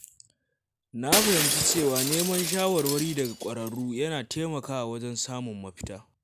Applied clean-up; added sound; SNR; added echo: none; Shatter; 1 dB; none.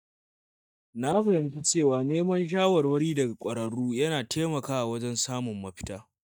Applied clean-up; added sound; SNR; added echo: neural mask model DeepFilterNet 3.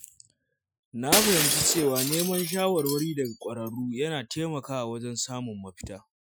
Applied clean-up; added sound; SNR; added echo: classical method Wiener filter.